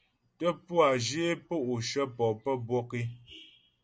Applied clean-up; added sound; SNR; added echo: none; none; none; none.